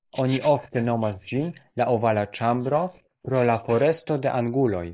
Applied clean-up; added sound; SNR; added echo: neural mask model Resemble Enhance denoiser.